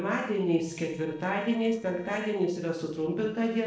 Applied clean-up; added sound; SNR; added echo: neural separator model SepFormer DNS4.